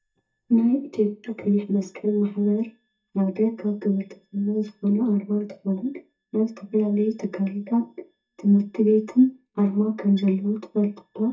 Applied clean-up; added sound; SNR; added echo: neural mask model DeepFilterNet 3.